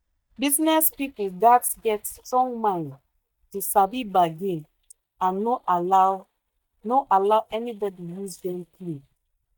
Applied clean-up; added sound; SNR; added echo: neural mask model DeepFilterNet 3.